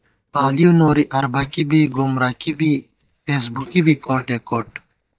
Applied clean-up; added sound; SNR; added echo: neural mask model DeepFilterNet 3.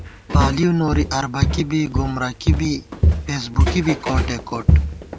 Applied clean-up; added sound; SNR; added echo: none; Walk, footsteps; -3 dB; none.